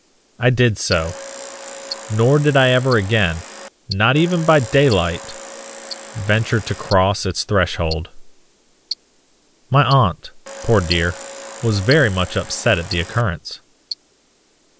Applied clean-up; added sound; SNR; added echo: none; Tick-tock + Domestic sounds, home sounds; 15 dB; none.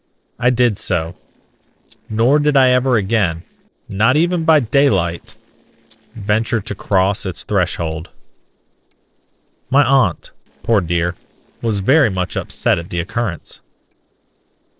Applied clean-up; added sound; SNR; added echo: neural separator model SepFormer DNS4.